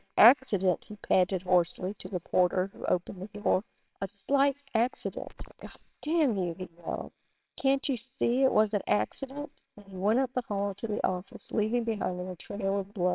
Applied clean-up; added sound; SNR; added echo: neural separator model SepFormer WHAMR!.